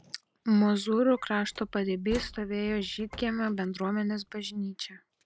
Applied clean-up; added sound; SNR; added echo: none; Slam; 19 dB; none.